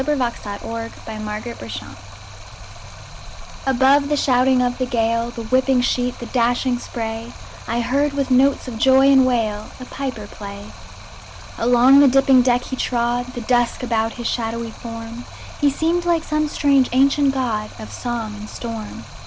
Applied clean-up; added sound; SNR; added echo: none; Stream; 15 dB; none.